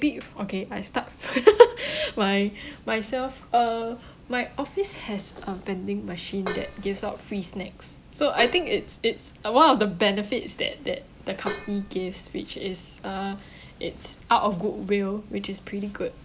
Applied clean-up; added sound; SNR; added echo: none; Dishes, pots, and pans; 10 dB; none.